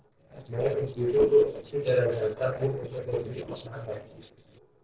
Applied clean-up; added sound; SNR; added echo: neural separator model SepFormer DNS4.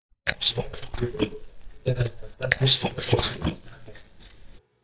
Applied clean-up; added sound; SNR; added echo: neural mask model DeepFilterNet 3.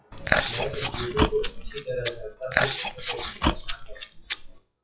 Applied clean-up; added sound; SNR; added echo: classical method WPE with log-MMSE.